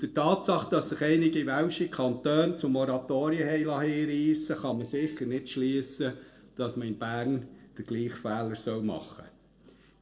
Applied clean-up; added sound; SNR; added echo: neural separator model SepFormer DNS4.